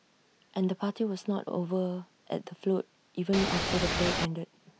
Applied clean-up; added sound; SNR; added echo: none; Ocean / Boat, Water vehicle; -2 dB; none.